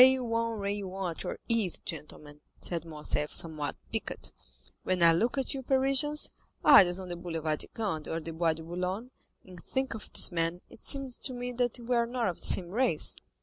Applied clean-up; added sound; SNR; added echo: none; none; none; none.